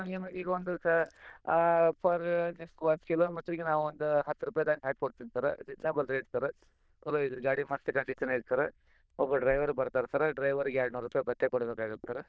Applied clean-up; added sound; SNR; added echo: neural diffusion model UNIVERSE++.